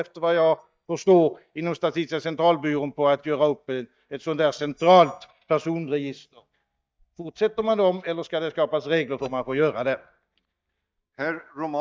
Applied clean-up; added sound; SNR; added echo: neural mask model DeepFilterNet 3.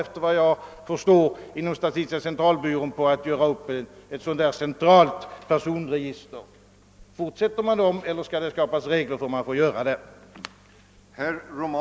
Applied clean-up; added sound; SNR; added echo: none; none; none; none.